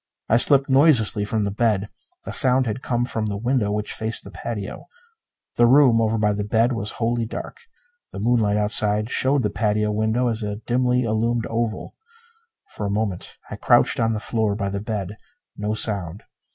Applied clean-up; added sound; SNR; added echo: none; none; none; none.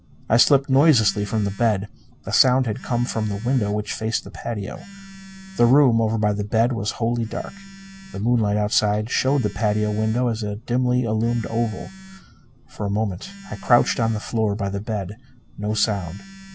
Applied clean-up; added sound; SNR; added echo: none; Telephone; 20 dB; none.